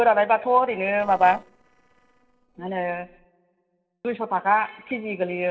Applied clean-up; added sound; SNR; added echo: neural separator model SepFormer DNS4.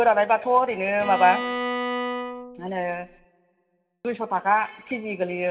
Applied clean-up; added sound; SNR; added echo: none; Bowed string instrument; 6 dB; reverberation time 1.0 s.